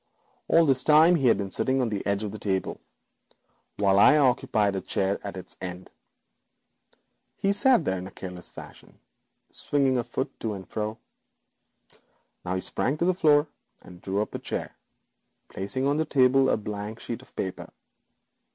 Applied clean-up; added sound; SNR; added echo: none; none; none; none.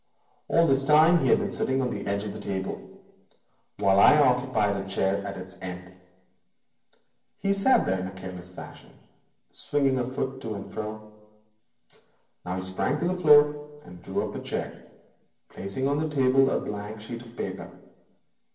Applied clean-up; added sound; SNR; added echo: none; none; none; reverberation time 0.7 s.